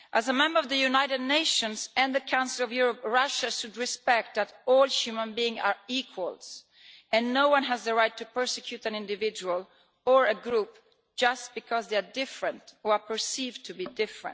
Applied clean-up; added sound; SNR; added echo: none; none; none; none.